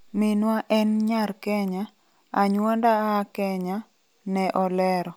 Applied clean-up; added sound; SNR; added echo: none; none; none; none.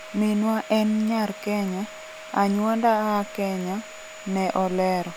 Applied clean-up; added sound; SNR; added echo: none; Domestic sounds, home sounds; 16 dB; none.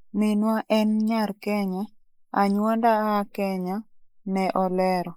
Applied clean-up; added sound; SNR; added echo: neural mask model Resemble Enhance denoiser.